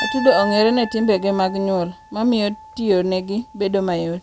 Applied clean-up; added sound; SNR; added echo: none; Piano; 12 dB; none.